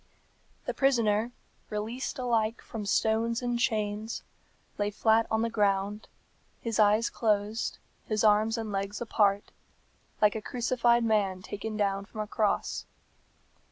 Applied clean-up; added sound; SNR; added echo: none; none; none; none.